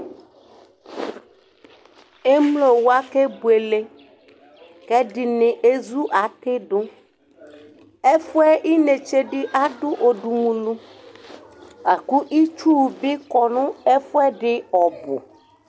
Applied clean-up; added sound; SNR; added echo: none; none; none; none.